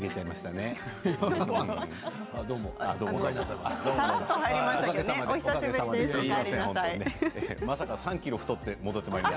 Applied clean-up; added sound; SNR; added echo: none; none; none; none.